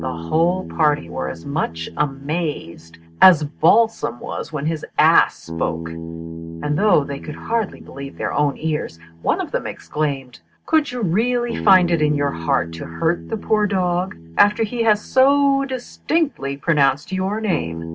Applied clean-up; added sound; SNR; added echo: none; Bass guitar; 13 dB; none.